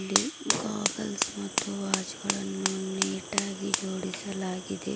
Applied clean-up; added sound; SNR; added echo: none; Fire; -1 dB; none.